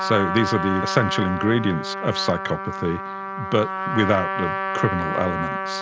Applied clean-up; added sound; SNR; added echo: none; Trumpet; 3 dB; none.